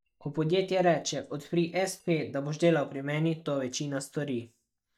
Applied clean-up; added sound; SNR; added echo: neural mask model DeepFilterNet 3.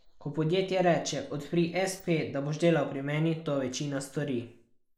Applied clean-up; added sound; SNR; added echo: neural mask model Resemble Enhance denoiser.